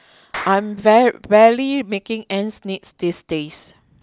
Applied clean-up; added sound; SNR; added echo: none; Clapping; 20 dB; none.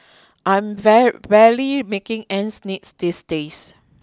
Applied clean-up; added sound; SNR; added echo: none; none; none; none.